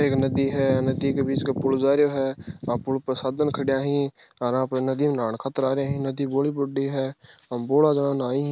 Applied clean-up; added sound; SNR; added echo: none; none; none; none.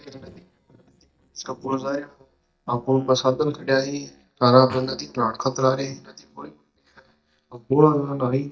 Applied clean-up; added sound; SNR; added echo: neural mask model DeepFilterNet 3.